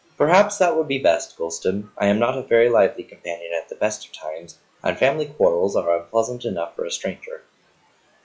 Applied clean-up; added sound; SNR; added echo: classical method log-MMSE.